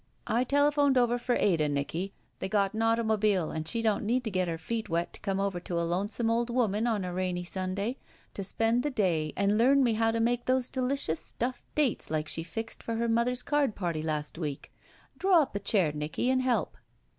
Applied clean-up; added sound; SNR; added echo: none; none; none; none.